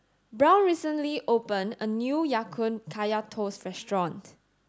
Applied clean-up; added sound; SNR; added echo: none; none; none; none.